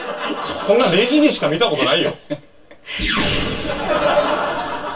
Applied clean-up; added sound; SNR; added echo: none; none; none; reverberation time 0.2 s.